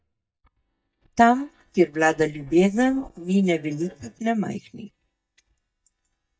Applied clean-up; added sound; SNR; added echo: neural mask model DeepFilterNet 3.